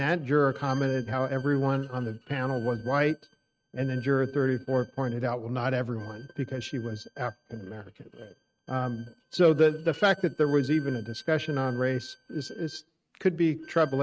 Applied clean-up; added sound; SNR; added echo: neural mask model RNNoise.